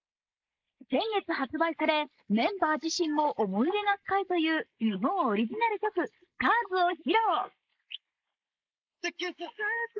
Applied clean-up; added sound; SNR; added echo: neural mask model Resemble Enhance denoiser.